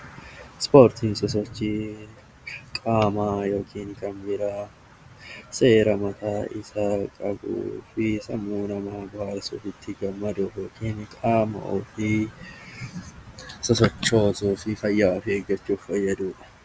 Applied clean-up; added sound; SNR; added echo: none; none; none; none.